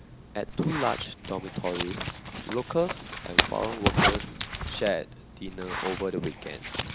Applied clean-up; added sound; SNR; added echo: none; Zipper (clothing); 0 dB; none.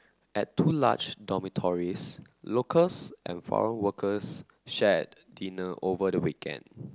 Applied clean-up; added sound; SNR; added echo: none; none; none; none.